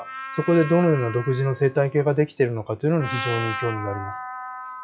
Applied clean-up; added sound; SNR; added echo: classical method log-MMSE.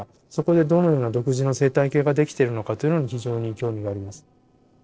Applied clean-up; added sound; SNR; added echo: neural separator model SepFormer DNS4.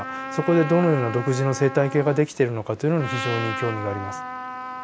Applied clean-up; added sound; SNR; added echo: none; Trumpet; 9 dB; none.